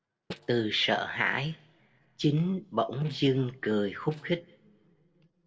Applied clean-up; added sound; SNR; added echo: neural separator model SepFormer DNS4.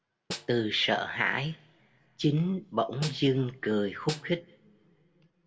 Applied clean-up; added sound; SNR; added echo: none; Snare drum; 13 dB; reverberation time 0.3 s.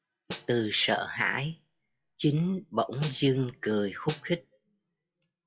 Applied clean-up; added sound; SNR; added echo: classical method WPE with log-MMSE.